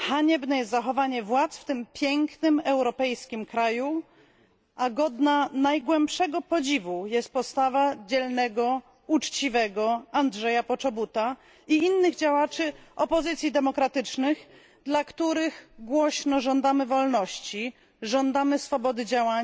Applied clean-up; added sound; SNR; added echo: none; none; none; none.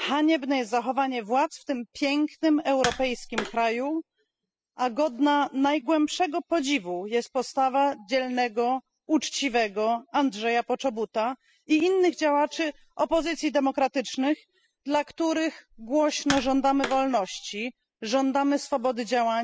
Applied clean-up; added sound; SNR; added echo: classical method spectral subtraction.